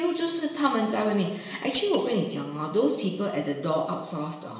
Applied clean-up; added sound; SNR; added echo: none; Cutlery, silverware; 15 dB; reverberation time 1.0 s.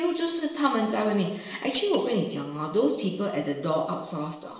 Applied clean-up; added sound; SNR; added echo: neural separator model SepFormer DNS4.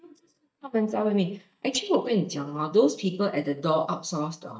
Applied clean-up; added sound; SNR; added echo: neural mask model DeepFilterNet 3.